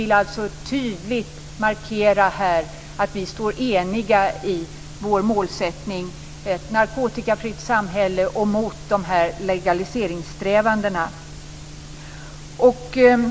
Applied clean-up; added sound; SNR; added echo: none; none; none; none.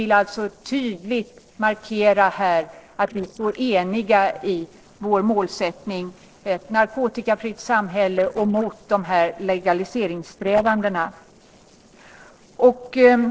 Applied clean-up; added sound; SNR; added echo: neural separator model SepFormer DNS4.